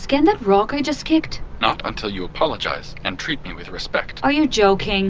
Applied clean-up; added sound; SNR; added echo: none; none; none; none.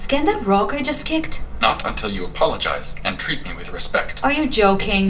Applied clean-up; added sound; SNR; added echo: none; none; none; reverberation time 0.5 s.